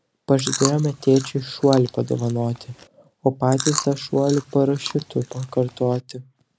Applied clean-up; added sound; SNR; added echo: none; Chewing, mastication; 11 dB; none.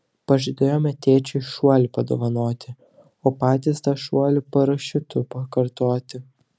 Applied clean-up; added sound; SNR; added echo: none; none; none; none.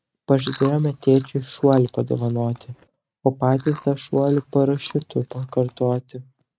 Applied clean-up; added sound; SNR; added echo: neural mask model RNNoise.